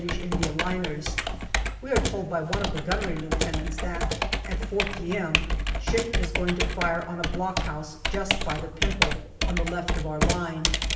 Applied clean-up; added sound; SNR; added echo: none; Computer keyboard; -4 dB; reverberation time 0.9 s.